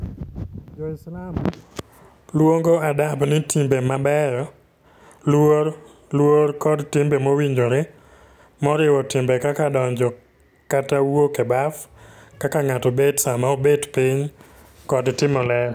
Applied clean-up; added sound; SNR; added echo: none; none; none; none.